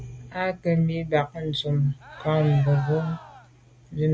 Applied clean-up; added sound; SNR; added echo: none; Cheering; 16 dB; none.